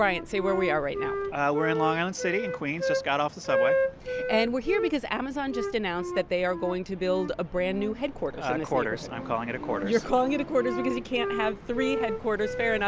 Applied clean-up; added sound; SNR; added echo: none; Wind instrument, woodwind instrument; 5 dB; none.